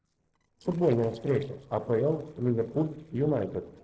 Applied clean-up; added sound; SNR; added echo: neural separator model SepFormer DNS4.